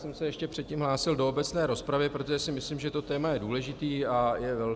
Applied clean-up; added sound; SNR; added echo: none; none; none; none.